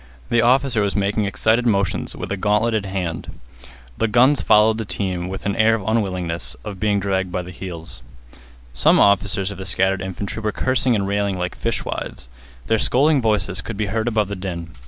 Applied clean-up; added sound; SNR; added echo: none; none; none; none.